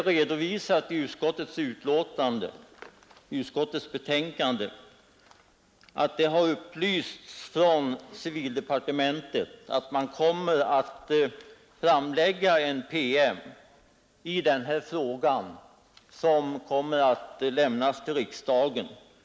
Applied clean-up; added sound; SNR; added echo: none; none; none; none.